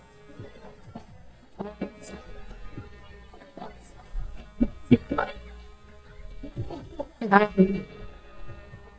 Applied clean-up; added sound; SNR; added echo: neural mask model DeepFilterNet 3.